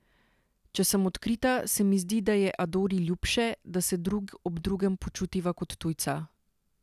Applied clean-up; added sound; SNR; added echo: none; none; none; none.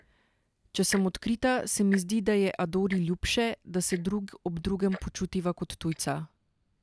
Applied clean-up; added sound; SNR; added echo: neural mask model DeepFilterNet 3.